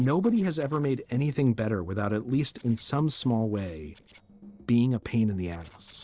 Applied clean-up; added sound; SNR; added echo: neural separator model SepFormer DNS4.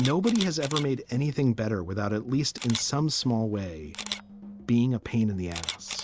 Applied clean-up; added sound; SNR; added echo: none; Camera; 13 dB; none.